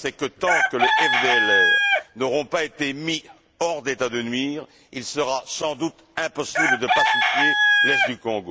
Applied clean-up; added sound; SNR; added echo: none; Chicken, rooster; -3 dB; none.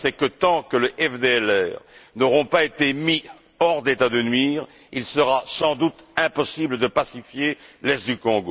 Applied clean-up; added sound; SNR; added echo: none; none; none; none.